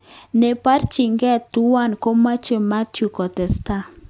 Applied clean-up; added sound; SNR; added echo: none; none; none; none.